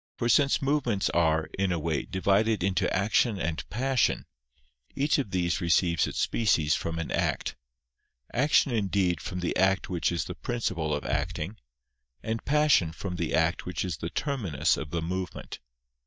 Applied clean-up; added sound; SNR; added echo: neural mask model DeepFilterNet 3.